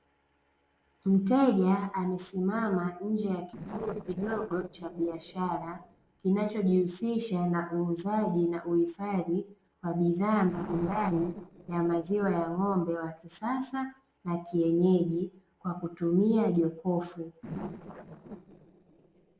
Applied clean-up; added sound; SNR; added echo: neural separator model SepFormer DNS4.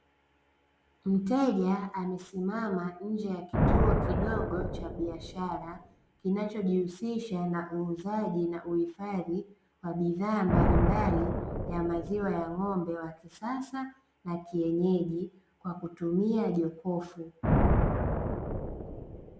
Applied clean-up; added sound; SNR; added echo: none; Thunder; 1 dB; none.